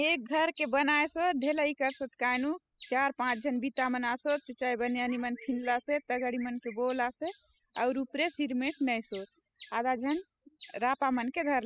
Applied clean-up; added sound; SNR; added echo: classical method spectral subtraction.